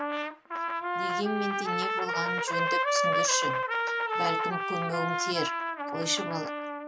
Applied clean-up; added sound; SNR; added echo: none; Trumpet; -4 dB; none.